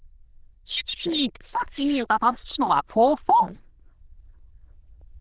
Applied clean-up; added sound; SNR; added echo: neural diffusion model UNIVERSE++.